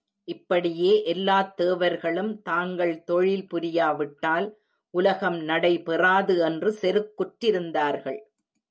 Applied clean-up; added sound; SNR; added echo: none; none; none; none.